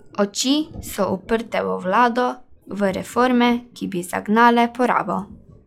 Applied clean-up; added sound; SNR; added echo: classical method log-MMSE.